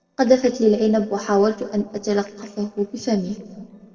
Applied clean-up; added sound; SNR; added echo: neural separator model SepFormer DNS4.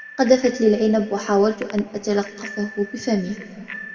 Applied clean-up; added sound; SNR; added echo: none; Bicycle bell; 18 dB; reverberation time 1.7 s.